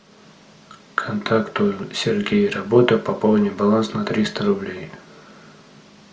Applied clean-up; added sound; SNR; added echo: none; none; none; none.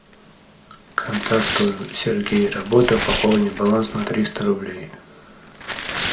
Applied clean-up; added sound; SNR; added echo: none; Tearing; 7 dB; none.